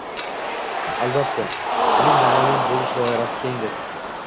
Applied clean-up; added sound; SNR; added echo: none; Glass + Cheering; -5 dB; none.